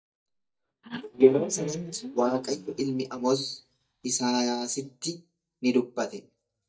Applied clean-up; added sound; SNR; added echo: neural mask model DeepFilterNet 3.